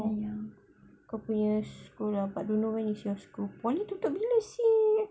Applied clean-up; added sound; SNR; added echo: none; none; none; none.